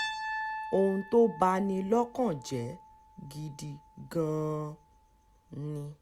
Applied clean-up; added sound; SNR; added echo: none; Piano; 12 dB; none.